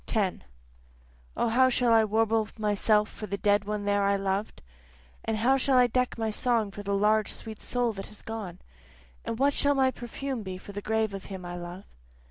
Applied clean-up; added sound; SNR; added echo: none; none; none; none.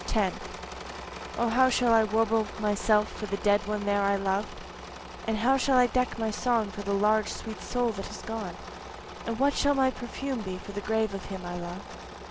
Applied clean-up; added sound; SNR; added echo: none; Engine / Mechanisms; 12 dB; none.